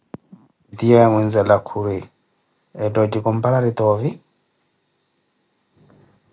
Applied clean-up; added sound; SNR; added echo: none; none; none; none.